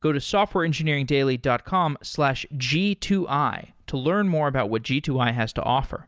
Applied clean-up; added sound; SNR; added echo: none; none; none; none.